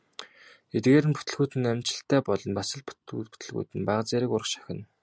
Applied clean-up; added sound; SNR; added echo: none; none; none; none.